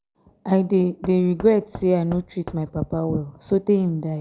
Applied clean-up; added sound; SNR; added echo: none; Knock / Wood; 18 dB; none.